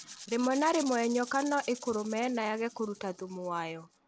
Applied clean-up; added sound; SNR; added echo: none; Rattle (instrument); 16 dB; none.